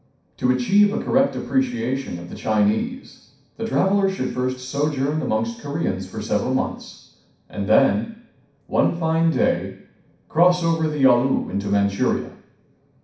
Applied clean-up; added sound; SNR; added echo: none; none; none; reverberation time 0.6 s.